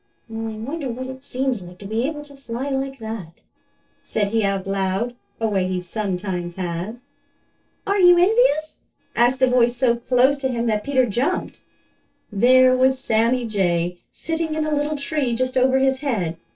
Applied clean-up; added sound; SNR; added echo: neural separator model SepFormer DNS4.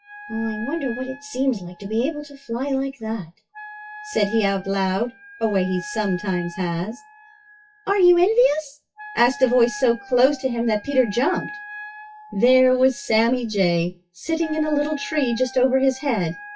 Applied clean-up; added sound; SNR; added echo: classical method WPE with log-MMSE.